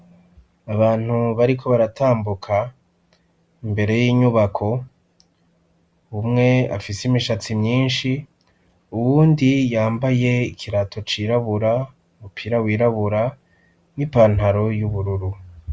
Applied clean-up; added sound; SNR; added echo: none; none; none; none.